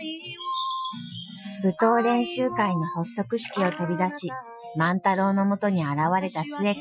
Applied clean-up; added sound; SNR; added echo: classical method Wiener filter.